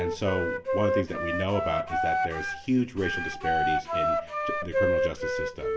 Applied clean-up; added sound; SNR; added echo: none; Wind instrument, woodwind instrument; -3 dB; reverberation time 0.8 s.